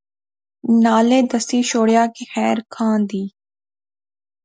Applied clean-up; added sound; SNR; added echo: none; none; none; none.